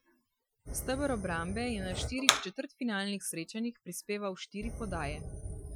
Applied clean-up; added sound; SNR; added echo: classical method Wiener filter.